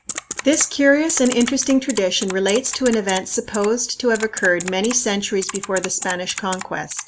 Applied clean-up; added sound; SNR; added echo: none; Typing; 12 dB; none.